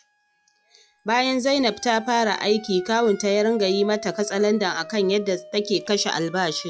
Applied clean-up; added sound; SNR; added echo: classical method log-MMSE.